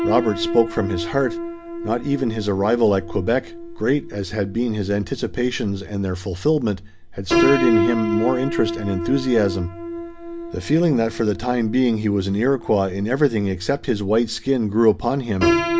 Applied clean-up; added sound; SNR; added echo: none; Piano; 6 dB; none.